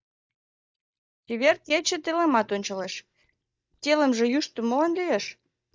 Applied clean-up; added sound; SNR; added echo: neural mask model DeepFilterNet 3.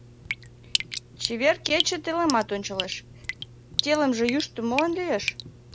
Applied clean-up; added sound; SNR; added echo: none; Drip; 7 dB; none.